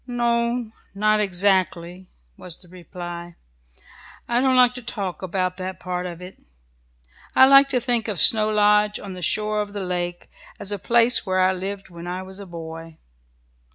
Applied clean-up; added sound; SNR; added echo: none; none; none; none.